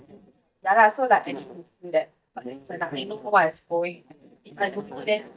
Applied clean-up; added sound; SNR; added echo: neural mask model DeepFilterNet 3.